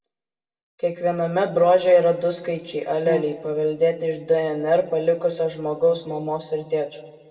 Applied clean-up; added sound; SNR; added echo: none; Brass instrument; 12 dB; reverberation time 1.4 s.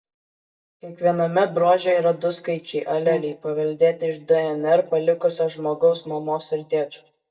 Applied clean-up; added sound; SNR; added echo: neural mask model DeepFilterNet 3.